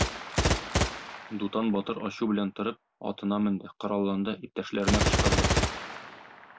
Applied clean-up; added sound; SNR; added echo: none; Gunshot, gunfire; -1 dB; none.